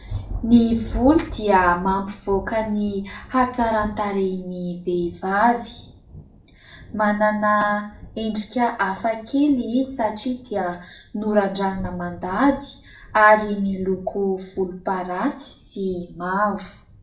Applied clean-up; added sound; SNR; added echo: none; Thunder; 16 dB; reverberation time 0.4 s.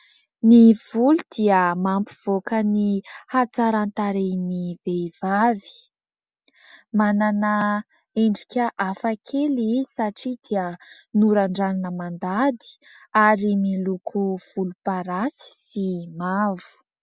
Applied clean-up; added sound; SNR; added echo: none; none; none; none.